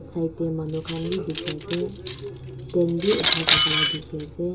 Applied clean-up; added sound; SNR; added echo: none; Cutlery, silverware; -1 dB; reverberation time 0.2 s.